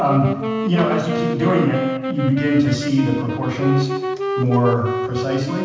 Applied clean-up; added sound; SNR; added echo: none; Wind instrument, woodwind instrument; 5 dB; reverberation time 1.1 s.